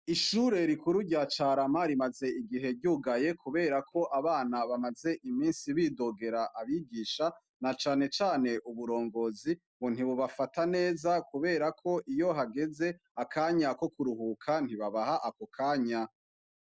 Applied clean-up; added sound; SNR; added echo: neural mask model Resemble Enhance denoiser.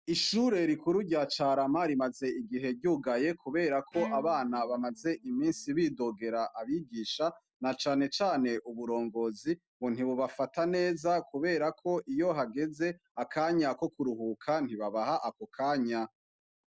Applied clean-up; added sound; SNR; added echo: none; Bowed string instrument; 16 dB; none.